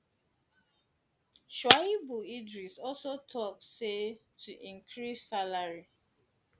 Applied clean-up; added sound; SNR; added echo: none; Shatter; -3 dB; none.